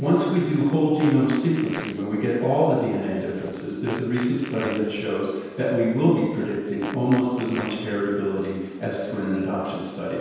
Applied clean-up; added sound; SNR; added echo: none; Fart; 16 dB; reverberation time 1.2 s.